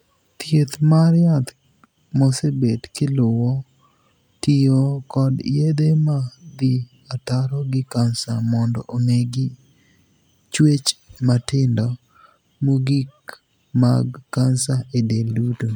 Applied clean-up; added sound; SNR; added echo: none; none; none; none.